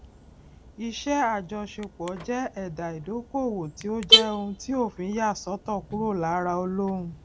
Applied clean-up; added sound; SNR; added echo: none; Alarm / Car; 1 dB; none.